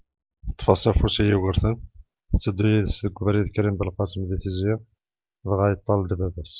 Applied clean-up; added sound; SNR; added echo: none; none; none; none.